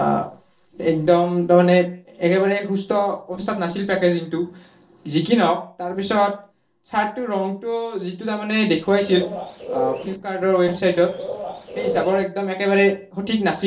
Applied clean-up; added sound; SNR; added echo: neural separator model SepFormer DNS4.